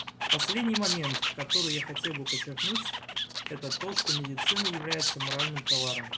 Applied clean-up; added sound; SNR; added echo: none; Animal; -5 dB; none.